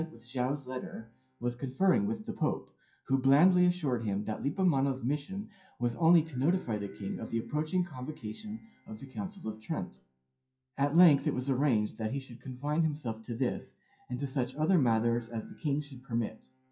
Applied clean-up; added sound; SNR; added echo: classical method WPE with log-MMSE.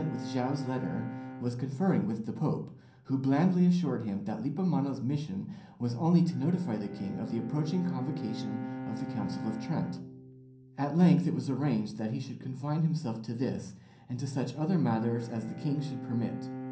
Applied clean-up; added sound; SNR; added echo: none; Bowed string instrument; 13 dB; reverberation time 0.6 s.